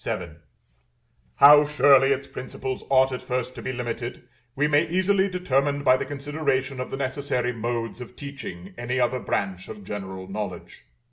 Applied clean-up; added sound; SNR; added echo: none; none; none; none.